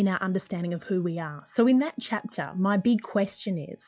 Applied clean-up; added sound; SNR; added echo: classical method log-MMSE.